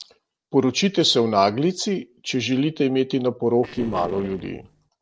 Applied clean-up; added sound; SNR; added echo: neural separator model SepFormer DNS4.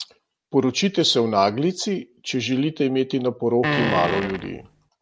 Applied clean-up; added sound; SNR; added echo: none; Fart; 3 dB; none.